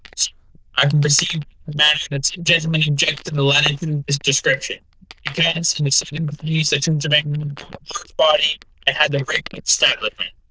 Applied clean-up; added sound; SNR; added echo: neural diffusion model UNIVERSE++.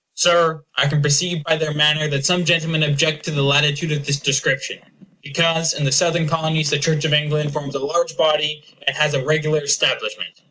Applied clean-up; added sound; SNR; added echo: none; none; none; none.